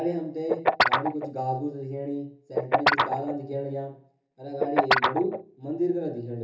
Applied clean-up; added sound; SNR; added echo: none; Guitar; -3 dB; reverberation time 0.6 s.